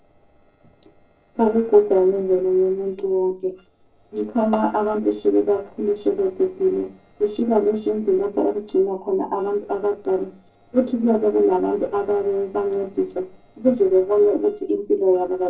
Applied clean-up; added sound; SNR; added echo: neural separator model SepFormer DNS4.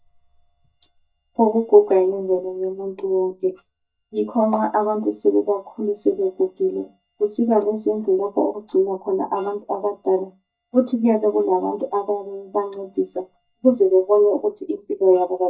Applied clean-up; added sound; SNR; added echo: neural mask model DeepFilterNet 3.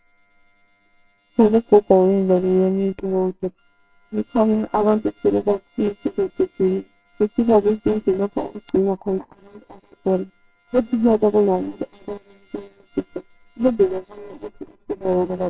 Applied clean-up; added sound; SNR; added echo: neural separator model SepFormer WHAMR!.